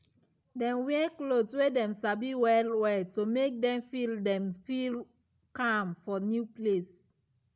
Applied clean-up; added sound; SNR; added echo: none; none; none; none.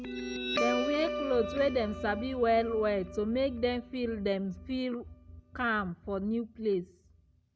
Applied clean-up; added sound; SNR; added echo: none; Guitar; 7 dB; none.